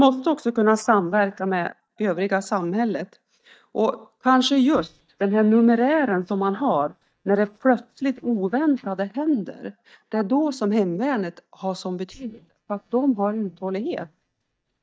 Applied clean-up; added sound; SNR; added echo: neural mask model DeepFilterNet 3.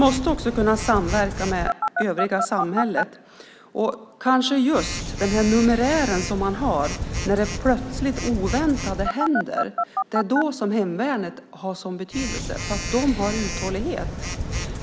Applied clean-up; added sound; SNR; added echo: none; Telephone; 5 dB; none.